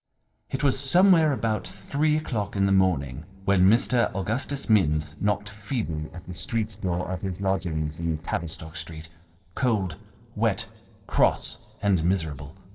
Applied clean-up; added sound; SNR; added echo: neural separator model SepFormer DNS4.